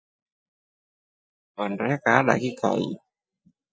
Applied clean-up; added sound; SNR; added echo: neural mask model DeepFilterNet 3.